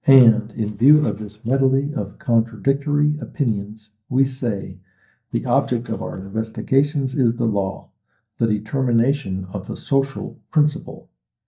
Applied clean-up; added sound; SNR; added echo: neural mask model DeepFilterNet 3.